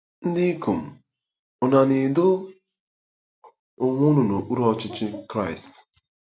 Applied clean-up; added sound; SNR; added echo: none; none; none; none.